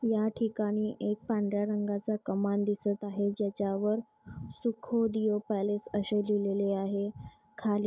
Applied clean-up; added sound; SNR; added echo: none; none; none; none.